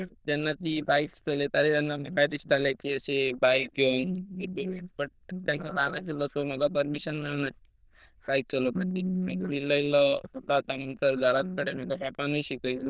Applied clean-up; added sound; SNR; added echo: neural diffusion model UNIVERSE++.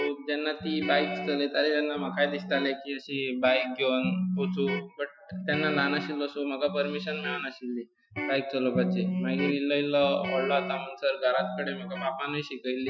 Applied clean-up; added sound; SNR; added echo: classical method Wiener filter.